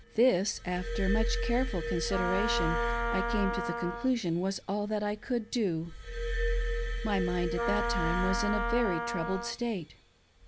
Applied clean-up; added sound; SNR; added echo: none; Wind instrument, woodwind instrument + Glass; 1 dB; none.